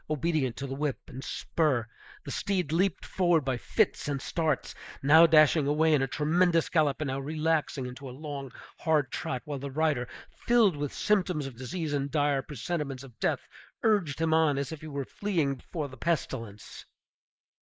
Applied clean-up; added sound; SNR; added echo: neural mask model Resemble Enhance denoiser.